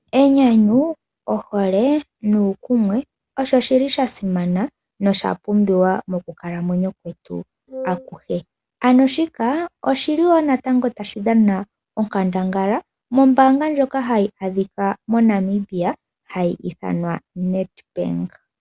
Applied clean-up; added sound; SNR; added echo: none; Wind instrument, woodwind instrument; 12 dB; none.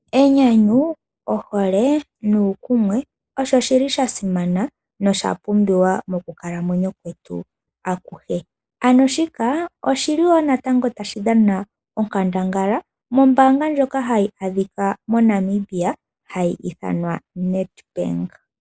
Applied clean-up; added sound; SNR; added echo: neural mask model Resemble Enhance denoiser.